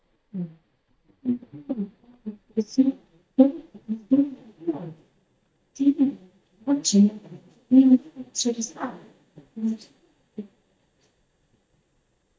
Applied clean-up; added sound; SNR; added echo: neural mask model DeepFilterNet 3.